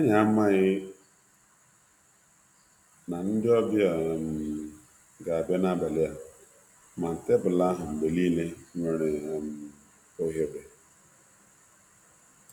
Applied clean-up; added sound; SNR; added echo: none; none; none; none.